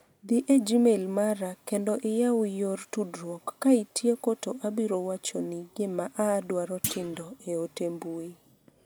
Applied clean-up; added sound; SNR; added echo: none; Thump, thud; 11 dB; none.